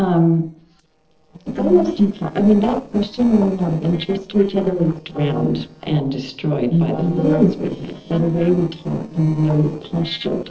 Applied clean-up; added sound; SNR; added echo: neural separator model SepFormer DNS4.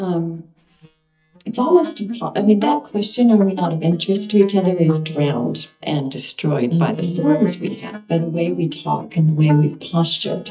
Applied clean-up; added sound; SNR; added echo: neural mask model DeepFilterNet 3.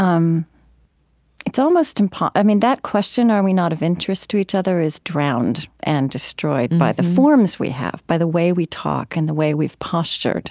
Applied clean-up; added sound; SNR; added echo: none; none; none; none.